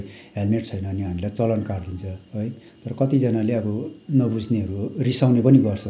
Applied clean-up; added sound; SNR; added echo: none; none; none; none.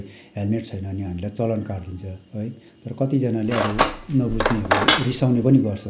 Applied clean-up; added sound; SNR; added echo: none; Cutlery, silverware; -1 dB; none.